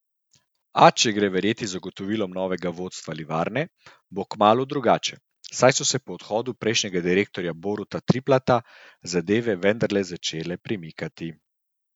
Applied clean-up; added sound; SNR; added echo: none; none; none; none.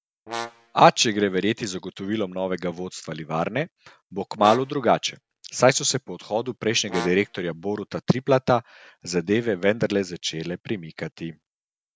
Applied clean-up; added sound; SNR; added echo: none; Brass instrument; 13 dB; none.